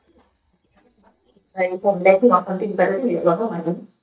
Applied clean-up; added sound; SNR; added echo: neural mask model DeepFilterNet 3.